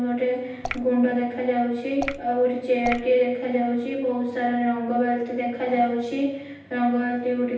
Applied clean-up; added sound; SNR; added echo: none; Drip / Water; 8 dB; reverberation time 0.9 s.